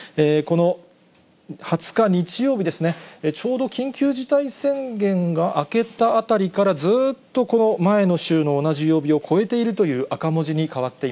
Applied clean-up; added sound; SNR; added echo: none; none; none; none.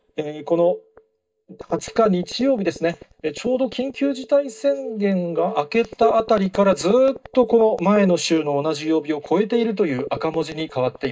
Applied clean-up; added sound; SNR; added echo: neural mask model DeepFilterNet 3.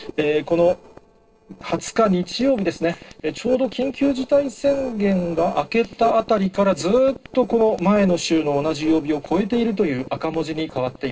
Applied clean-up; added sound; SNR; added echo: neural separator model SepFormer DNS4.